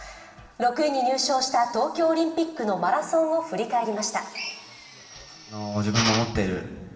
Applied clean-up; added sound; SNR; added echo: none; Drill; 9 dB; reverberation time 1.7 s.